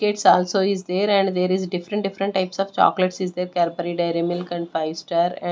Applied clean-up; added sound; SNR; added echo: none; none; none; none.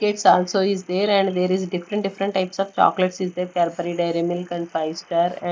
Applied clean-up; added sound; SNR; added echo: neural mask model Resemble Enhance denoiser.